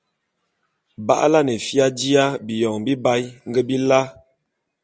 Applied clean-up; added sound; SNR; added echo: none; none; none; none.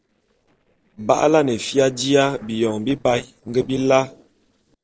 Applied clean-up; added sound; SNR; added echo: neural separator model SepFormer DNS4.